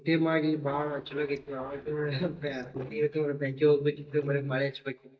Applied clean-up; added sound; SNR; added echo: neural mask model DeepFilterNet 3.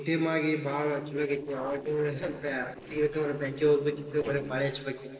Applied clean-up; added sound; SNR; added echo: neural separator model SepFormer DNS4.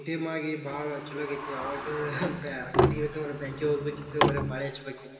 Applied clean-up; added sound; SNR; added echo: none; Sliding door; -1 dB; reverberation time 2.5 s.